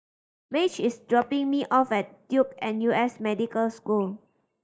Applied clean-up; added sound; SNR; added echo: neural mask model DeepFilterNet 3.